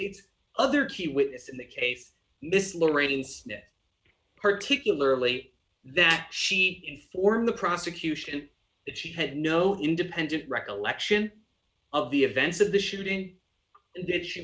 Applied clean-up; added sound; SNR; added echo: none; Snare drum; 19 dB; none.